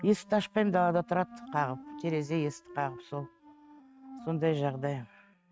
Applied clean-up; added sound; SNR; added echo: neural mask model RNNoise.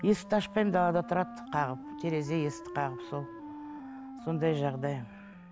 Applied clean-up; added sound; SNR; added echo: none; Wind instrument, woodwind instrument; 12 dB; none.